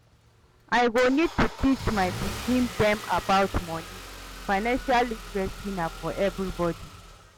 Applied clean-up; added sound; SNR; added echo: none; Engine starting / Car; 12 dB; none.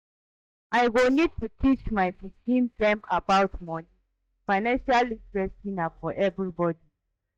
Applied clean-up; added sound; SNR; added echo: neural mask model DeepFilterNet 3.